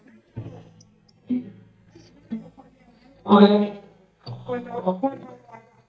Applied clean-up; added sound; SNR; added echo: neural mask model DeepFilterNet 3.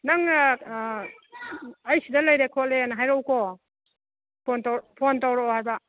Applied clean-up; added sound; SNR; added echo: none; none; none; none.